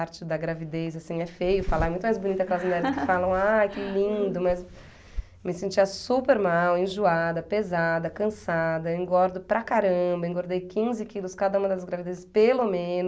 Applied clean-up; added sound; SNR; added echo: none; none; none; none.